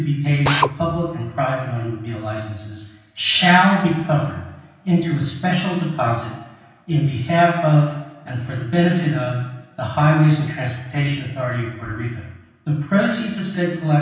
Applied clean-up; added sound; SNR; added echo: none; Drill; 1 dB; reverberation time 0.9 s.